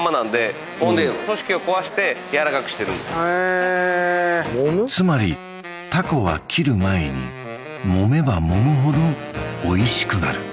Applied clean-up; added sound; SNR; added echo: none; none; none; none.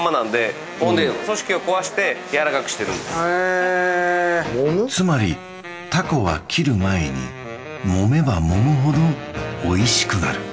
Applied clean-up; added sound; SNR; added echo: none; none; none; reverberation time 1.1 s.